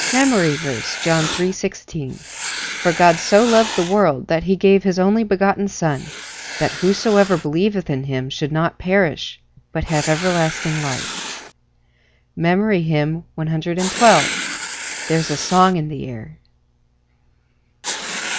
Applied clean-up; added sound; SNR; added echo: none; Writing; 10 dB; none.